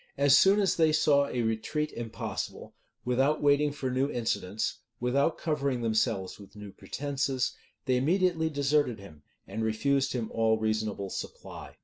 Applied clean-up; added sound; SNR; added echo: none; none; none; none.